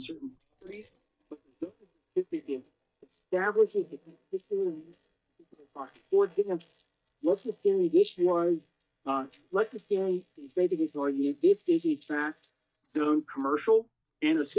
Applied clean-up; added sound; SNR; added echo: neural mask model DeepFilterNet 3.